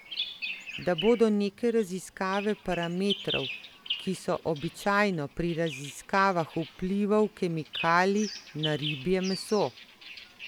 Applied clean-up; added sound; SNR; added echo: none; Bird vocalization, bird call, bird song; 11 dB; none.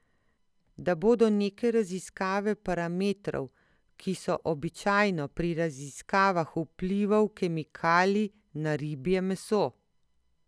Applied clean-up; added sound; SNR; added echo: none; none; none; none.